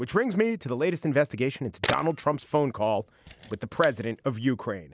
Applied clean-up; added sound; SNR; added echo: none; Camera; 9 dB; none.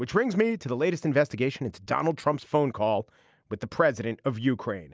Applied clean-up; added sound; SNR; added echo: none; none; none; none.